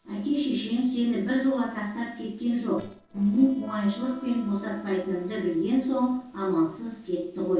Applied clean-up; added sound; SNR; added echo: neural separator model SepFormer DNS4.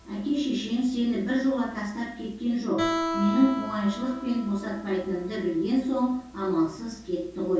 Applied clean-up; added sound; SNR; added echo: none; Guitar; 10 dB; reverberation time 0.6 s.